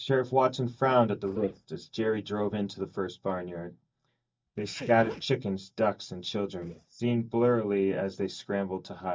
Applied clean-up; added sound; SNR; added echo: neural mask model DeepFilterNet 3.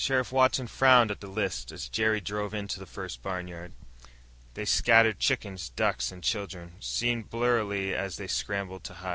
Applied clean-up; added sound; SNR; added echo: none; none; none; none.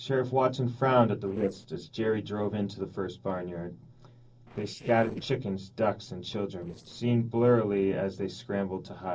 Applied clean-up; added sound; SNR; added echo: neural separator model SepFormer DNS4.